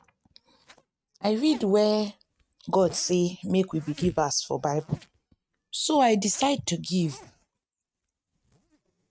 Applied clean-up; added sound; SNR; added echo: neural mask model RNNoise.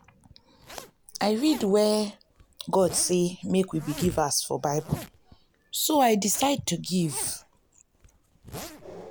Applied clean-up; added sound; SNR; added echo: none; Zipper (clothing); 17 dB; none.